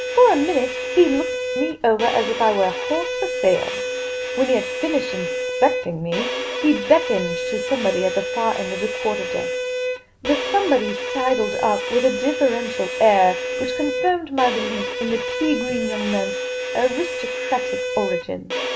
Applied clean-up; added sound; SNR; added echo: none; Bowed string instrument; 4 dB; none.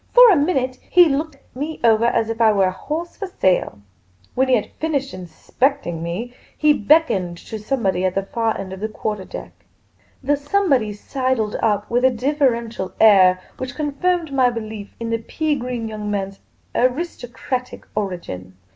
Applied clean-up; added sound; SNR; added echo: none; none; none; none.